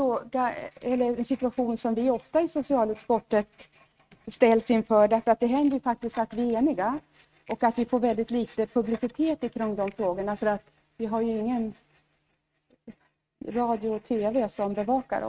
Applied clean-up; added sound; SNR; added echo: neural mask model RNNoise.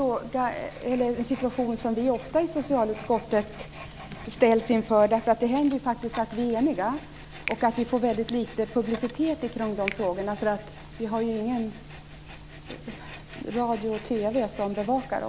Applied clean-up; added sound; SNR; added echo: none; Finger snapping + Tools; 18 dB; none.